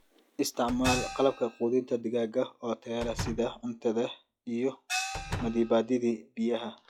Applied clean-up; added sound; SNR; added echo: classical method log-MMSE.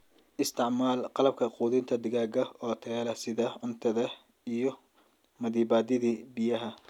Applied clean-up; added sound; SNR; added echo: none; none; none; none.